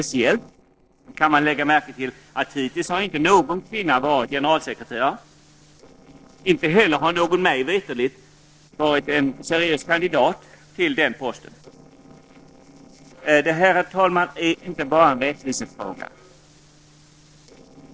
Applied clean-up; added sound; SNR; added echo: neural separator model SepFormer DNS4.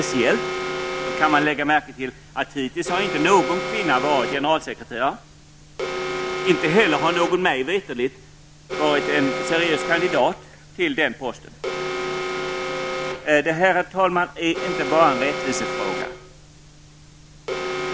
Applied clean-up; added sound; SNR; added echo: none; Alarm; 6 dB; none.